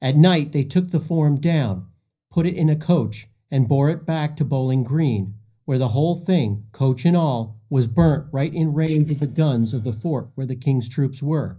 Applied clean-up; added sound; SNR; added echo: neural mask model DeepFilterNet 3.